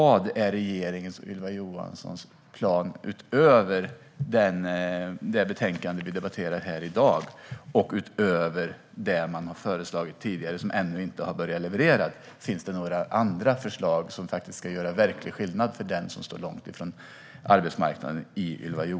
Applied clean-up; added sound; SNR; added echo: none; none; none; none.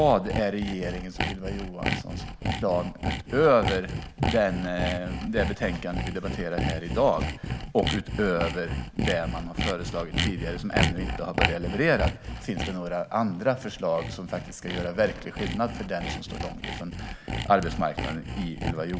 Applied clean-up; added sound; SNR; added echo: none; Sawing; 3 dB; none.